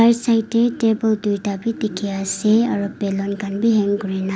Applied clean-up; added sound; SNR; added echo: none; none; none; none.